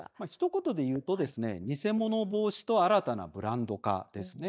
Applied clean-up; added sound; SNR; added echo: neural mask model DeepFilterNet 3.